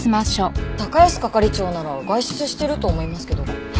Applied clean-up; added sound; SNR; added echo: none; none; none; none.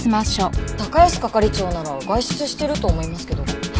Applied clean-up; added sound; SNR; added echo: none; Drum kit; 11 dB; none.